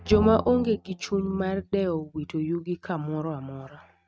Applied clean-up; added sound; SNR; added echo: neural mask model RNNoise.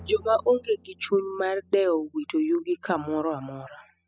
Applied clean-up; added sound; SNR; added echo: classical method spectral subtraction.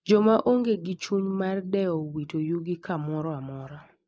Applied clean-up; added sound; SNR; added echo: neural mask model Resemble Enhance denoiser.